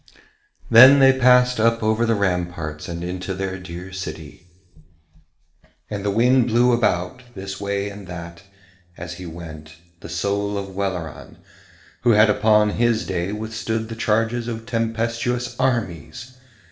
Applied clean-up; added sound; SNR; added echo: none; none; none; reverberation time 1.9 s.